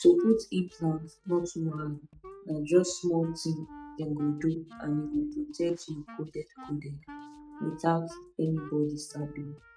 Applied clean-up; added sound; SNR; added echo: neural mask model RNNoise.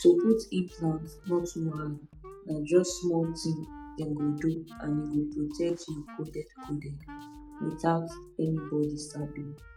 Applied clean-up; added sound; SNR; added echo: none; Drum kit + Wind instrument, woodwind instrument; 18 dB; none.